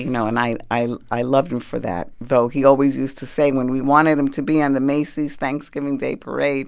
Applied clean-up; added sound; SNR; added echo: none; none; none; none.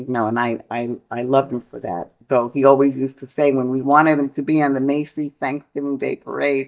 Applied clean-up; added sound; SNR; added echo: neural mask model DeepFilterNet 3.